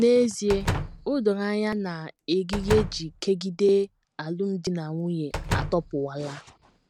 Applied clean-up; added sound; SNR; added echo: none; Slam; 8 dB; none.